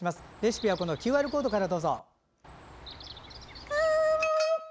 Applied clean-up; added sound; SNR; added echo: none; Chirp, tweet; 17 dB; none.